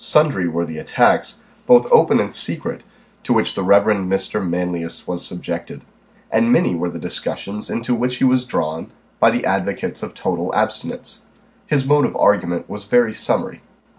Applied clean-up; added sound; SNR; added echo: none; none; none; none.